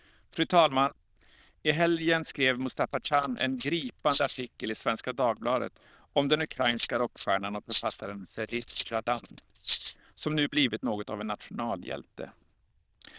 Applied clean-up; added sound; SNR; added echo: neural diffusion model UNIVERSE++.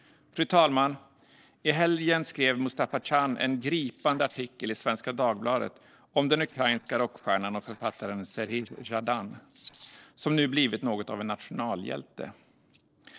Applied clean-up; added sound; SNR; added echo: neural separator model SepFormer DNS4.